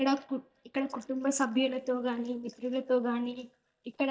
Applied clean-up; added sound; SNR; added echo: neural mask model DeepFilterNet 3.